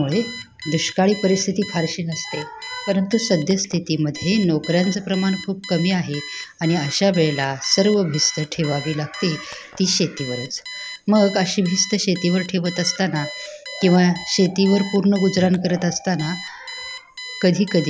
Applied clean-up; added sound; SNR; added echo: none; Alarm; 15 dB; none.